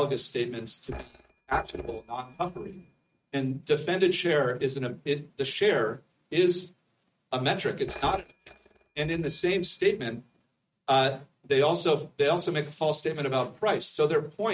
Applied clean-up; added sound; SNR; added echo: neural mask model RNNoise.